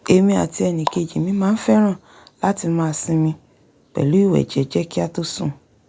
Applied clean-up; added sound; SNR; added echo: none; none; none; none.